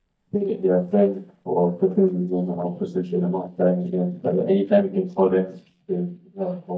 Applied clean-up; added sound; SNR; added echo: neural mask model DeepFilterNet 3.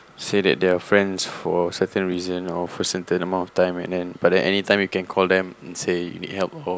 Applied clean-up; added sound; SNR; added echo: none; none; none; none.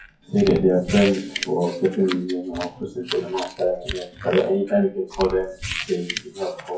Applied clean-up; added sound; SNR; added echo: classical method WPE with log-MMSE.